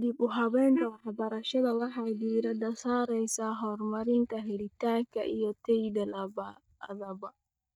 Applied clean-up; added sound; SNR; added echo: neural mask model DeepFilterNet 3.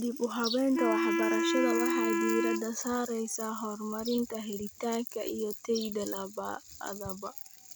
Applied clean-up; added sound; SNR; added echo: none; Wind instrument, woodwind instrument; -3 dB; none.